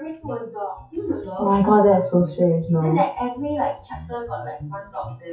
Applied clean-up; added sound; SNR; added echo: classical method WPE with log-MMSE.